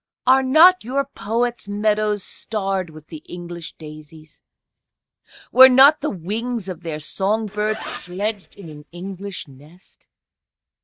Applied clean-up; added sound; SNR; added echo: neural mask model DeepFilterNet 3.